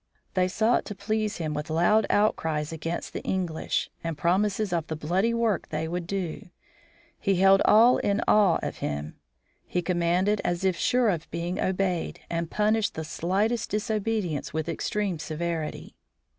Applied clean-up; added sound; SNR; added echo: none; none; none; none.